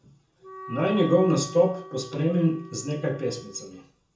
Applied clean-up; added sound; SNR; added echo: none; Wind instrument, woodwind instrument; 16 dB; reverberation time 0.6 s.